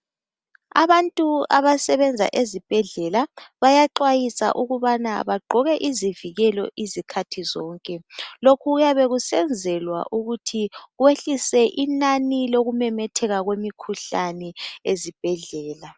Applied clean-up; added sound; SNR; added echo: none; none; none; none.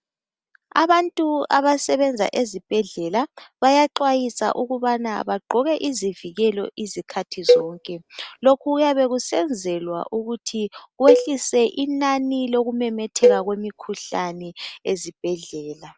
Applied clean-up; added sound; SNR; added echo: none; Cowbell; 1 dB; none.